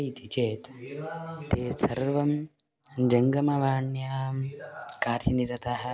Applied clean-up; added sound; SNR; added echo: none; none; none; none.